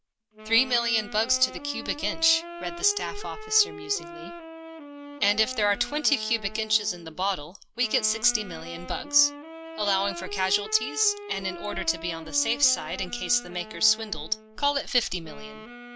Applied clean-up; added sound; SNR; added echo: none; Wind instrument, woodwind instrument; 12 dB; none.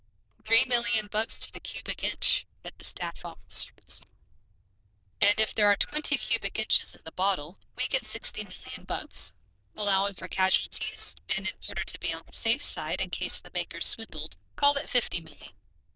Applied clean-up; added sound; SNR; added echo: neural diffusion model UNIVERSE++.